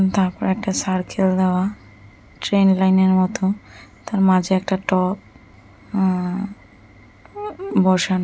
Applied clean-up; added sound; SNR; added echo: none; none; none; none.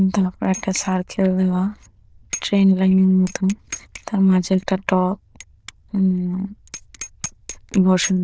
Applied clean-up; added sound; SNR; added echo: neural diffusion model UNIVERSE++.